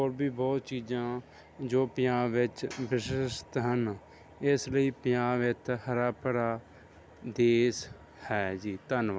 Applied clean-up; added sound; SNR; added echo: none; none; none; none.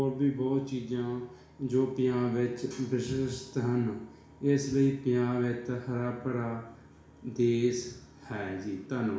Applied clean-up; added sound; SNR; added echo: none; none; none; reverberation time 0.7 s.